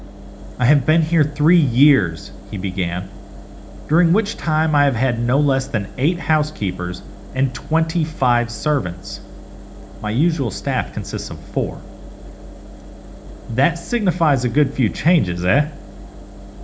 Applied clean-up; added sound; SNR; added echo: none; Engine; 15 dB; reverberation time 0.4 s.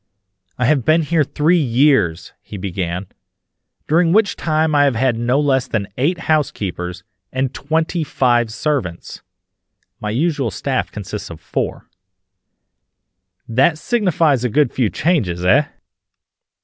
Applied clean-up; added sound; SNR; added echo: none; none; none; none.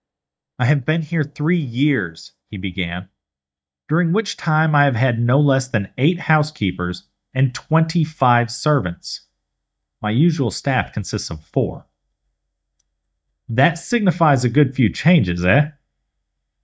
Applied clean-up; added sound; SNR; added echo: neural mask model DeepFilterNet 3.